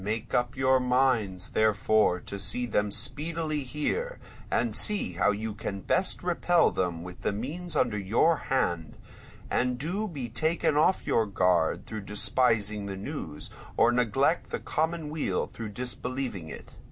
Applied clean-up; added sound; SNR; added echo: none; Boat, Water vehicle; 16 dB; none.